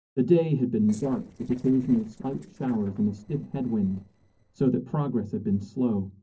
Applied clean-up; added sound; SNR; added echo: neural separator model SepFormer DNS4.